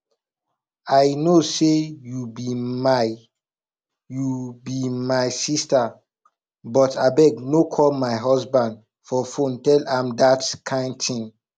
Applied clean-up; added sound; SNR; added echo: none; none; none; none.